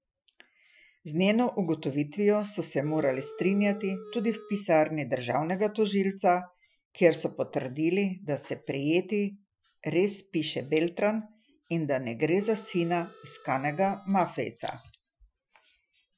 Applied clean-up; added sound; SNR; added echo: classical method Wiener filter.